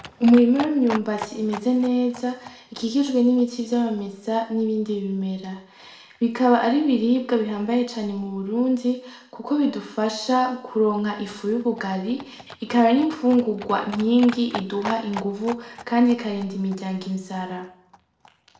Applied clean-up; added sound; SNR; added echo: none; Livestock, farm animals, working animals; 18 dB; reverberation time 0.6 s.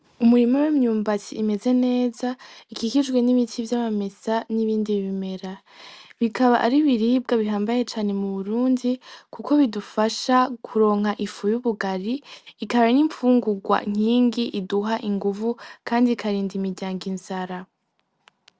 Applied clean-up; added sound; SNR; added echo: none; none; none; none.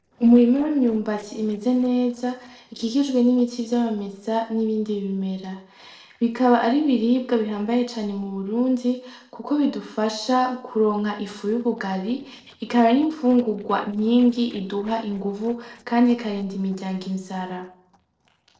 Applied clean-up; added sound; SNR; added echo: neural separator model SepFormer DNS4.